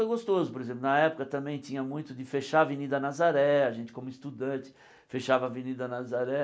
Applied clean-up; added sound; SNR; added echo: none; none; none; none.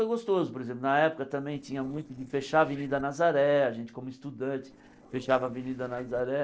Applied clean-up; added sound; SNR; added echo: neural separator model SepFormer DNS4.